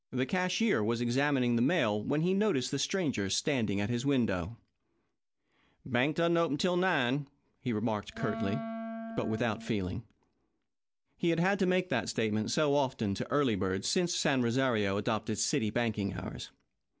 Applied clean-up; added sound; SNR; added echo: none; Wind instrument, woodwind instrument; 9 dB; none.